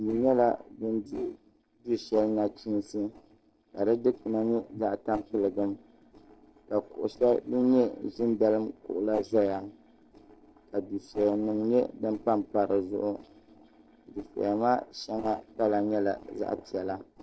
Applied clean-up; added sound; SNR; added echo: neural separator model SepFormer DNS4.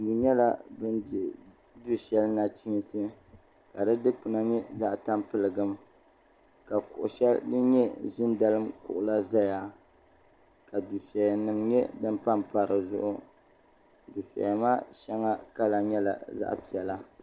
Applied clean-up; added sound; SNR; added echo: none; none; none; none.